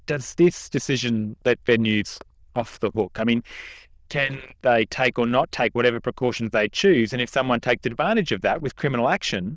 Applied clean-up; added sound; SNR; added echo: neural diffusion model UNIVERSE++.